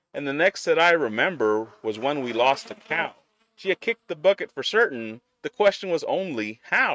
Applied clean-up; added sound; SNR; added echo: neural mask model RNNoise.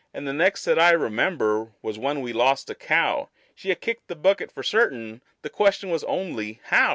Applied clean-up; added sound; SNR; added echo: none; none; none; none.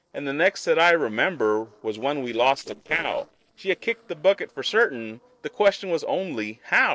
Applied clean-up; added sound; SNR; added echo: neural separator model SepFormer DNS4.